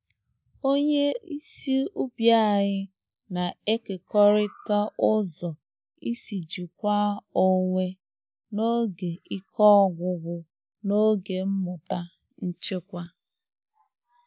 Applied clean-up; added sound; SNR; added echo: none; none; none; none.